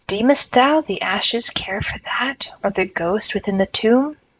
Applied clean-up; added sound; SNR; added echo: neural mask model Resemble Enhance denoiser.